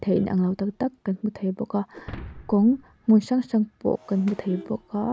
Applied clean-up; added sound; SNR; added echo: none; Vehicle horn, car horn, honking + Shatter; 20 dB; none.